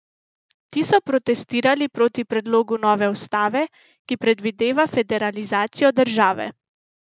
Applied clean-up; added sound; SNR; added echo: none; none; none; none.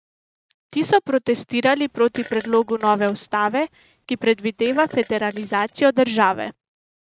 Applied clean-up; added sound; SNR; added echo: neural mask model RNNoise.